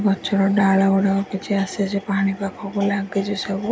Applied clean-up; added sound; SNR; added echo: none; none; none; none.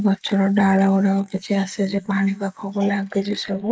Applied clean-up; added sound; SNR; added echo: neural mask model Resemble Enhance denoiser.